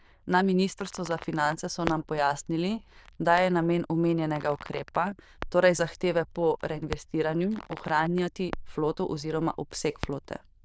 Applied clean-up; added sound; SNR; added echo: neural diffusion model UNIVERSE++.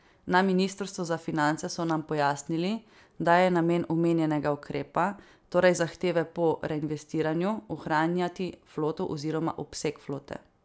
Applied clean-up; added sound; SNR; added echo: none; none; none; none.